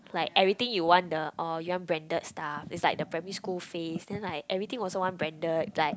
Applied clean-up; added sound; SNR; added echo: none; none; none; none.